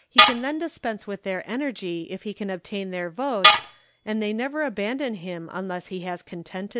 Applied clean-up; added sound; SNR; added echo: none; Tools; -3 dB; none.